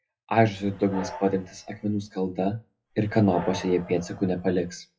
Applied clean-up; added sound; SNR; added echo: classical method WPE with log-MMSE.